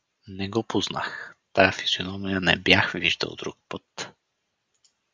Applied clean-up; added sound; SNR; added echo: none; none; none; none.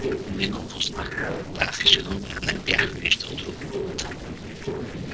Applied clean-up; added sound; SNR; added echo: neural separator model SepFormer DNS4.